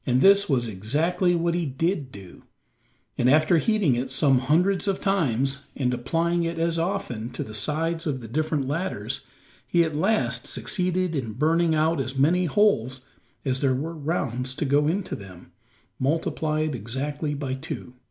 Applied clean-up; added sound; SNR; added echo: none; none; none; none.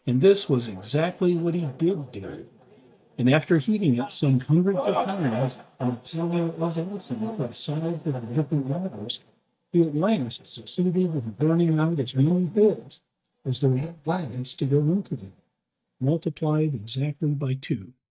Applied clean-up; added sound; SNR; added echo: neural mask model DeepFilterNet 3.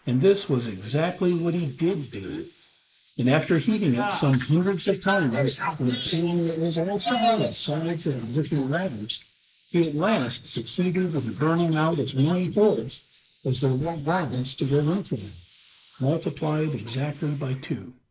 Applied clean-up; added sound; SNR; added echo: neural mask model Resemble Enhance denoiser.